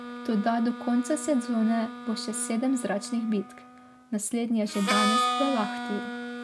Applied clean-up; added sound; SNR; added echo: none; Harmonica; 5 dB; none.